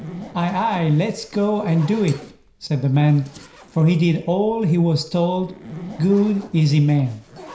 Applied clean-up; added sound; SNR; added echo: none; Zipper (clothing); 20 dB; reverberation time 0.5 s.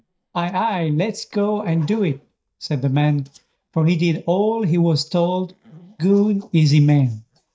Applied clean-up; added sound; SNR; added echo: neural mask model DeepFilterNet 3.